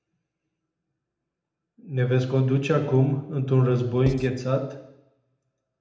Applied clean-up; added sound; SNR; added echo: none; Writing; 10 dB; reverberation time 0.8 s.